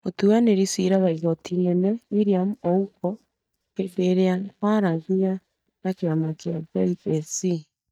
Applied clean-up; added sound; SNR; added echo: neural mask model DeepFilterNet 3.